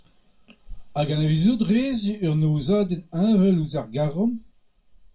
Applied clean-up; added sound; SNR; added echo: none; none; none; reverberation time 0.2 s.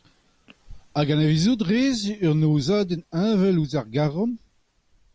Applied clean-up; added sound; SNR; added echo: none; none; none; none.